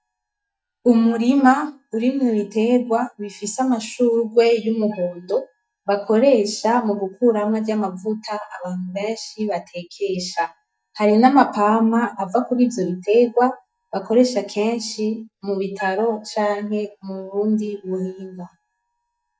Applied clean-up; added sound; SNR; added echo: neural mask model DeepFilterNet 3.